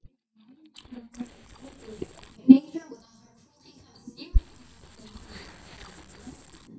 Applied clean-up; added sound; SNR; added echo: neural mask model DeepFilterNet 3.